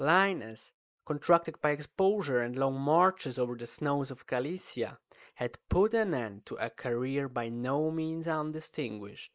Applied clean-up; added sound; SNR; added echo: neural mask model Resemble Enhance denoiser.